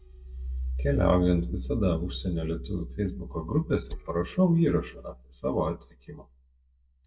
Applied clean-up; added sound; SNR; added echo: neural mask model DeepFilterNet 3.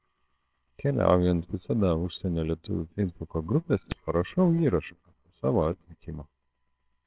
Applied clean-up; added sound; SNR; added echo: neural separator model SepFormer WHAMR!.